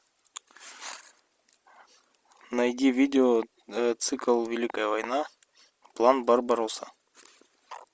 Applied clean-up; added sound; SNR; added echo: none; none; none; none.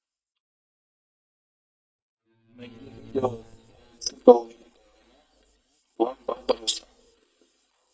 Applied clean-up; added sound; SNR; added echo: neural mask model DeepFilterNet 3.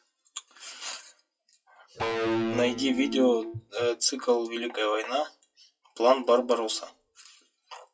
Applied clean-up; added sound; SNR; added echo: classical method WPE with log-MMSE.